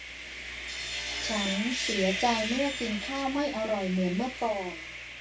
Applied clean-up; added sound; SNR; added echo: none; Sawing; 4 dB; reverberation time 0.2 s.